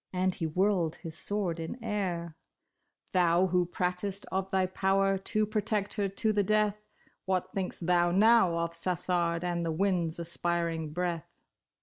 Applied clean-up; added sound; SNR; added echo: none; none; none; none.